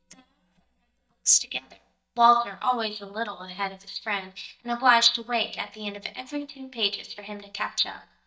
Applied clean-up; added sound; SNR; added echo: neural mask model DeepFilterNet 3.